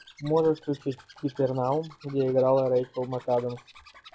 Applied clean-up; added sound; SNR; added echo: classical method log-MMSE.